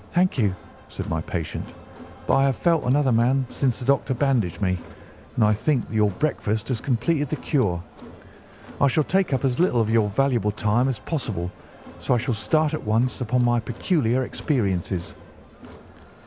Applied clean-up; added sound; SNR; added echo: none; Crowd; 19 dB; none.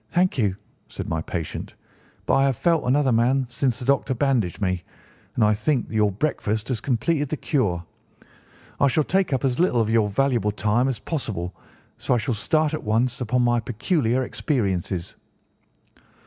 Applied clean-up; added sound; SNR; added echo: none; none; none; none.